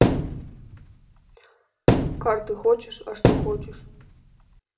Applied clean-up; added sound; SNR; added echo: none; Thump, thud; -5 dB; reverberation time 1.1 s.